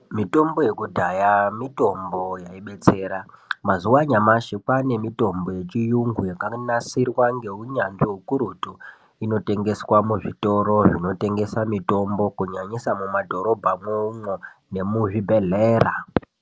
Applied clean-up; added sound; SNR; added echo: none; none; none; none.